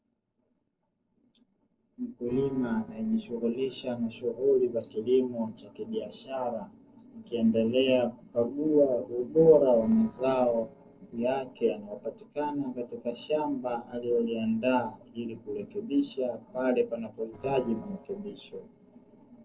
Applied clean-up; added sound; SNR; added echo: neural separator model SepFormer DNS4.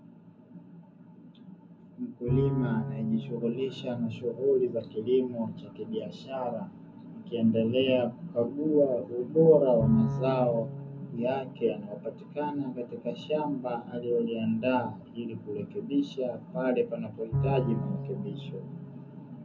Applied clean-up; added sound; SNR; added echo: none; Bowed string instrument; 9 dB; reverberation time 0.4 s.